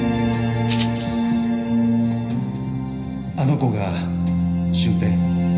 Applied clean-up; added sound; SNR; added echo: none; Rattle (instrument); 8 dB; reverberation time 0.9 s.